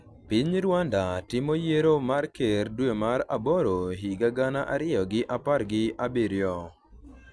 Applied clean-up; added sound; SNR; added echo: none; none; none; none.